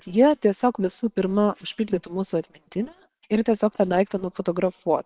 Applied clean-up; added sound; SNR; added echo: neural separator model SepFormer WHAM!.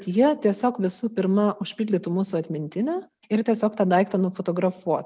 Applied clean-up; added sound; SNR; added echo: none; none; none; none.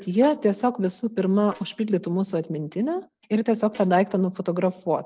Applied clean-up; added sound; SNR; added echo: neural separator model SepFormer DNS4.